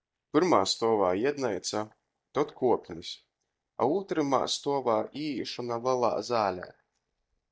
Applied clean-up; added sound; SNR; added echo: neural mask model DeepFilterNet 3.